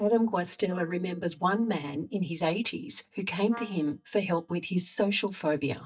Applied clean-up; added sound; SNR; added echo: neural mask model DeepFilterNet 3.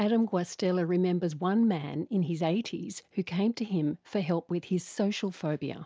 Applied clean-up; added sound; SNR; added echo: none; none; none; none.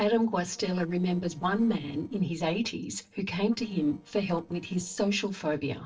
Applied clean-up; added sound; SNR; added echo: neural separator model SepFormer DNS4.